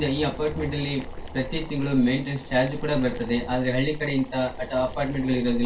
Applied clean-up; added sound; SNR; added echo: none; Boiling; 9 dB; reverberation time 0.2 s.